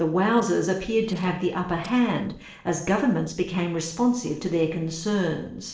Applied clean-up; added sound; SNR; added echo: neural separator model SepFormer DNS4.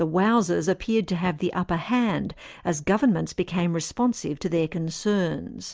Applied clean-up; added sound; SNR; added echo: none; none; none; none.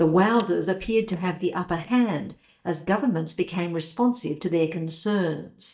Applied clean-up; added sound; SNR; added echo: neural mask model DeepFilterNet 3.